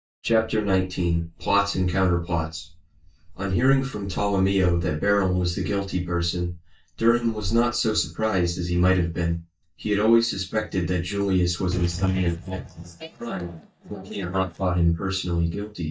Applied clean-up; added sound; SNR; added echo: neural mask model DeepFilterNet 3.